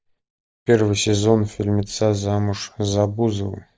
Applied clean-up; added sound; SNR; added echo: neural mask model DeepFilterNet 3.